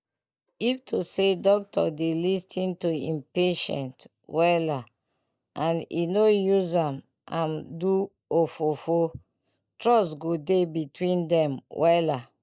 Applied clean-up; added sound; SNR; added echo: neural mask model DeepFilterNet 3.